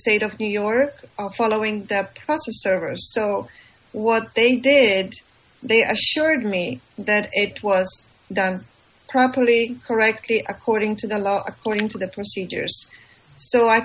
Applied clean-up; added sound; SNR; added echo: none; Splash, splatter; 20 dB; none.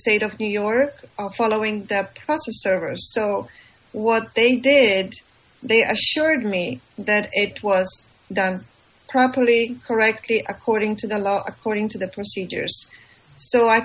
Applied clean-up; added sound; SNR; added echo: none; none; none; none.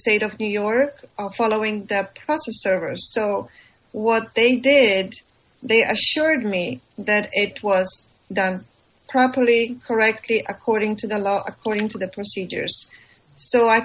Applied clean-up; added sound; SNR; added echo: neural separator model SepFormer DNS4.